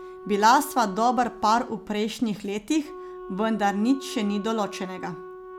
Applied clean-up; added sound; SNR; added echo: none; Wind instrument, woodwind instrument; 15 dB; none.